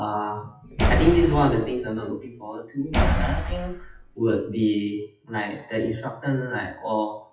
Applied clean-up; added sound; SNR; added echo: classical method WPE with log-MMSE.